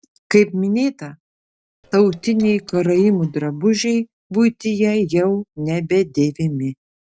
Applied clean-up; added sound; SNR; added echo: neural separator model SepFormer DNS4.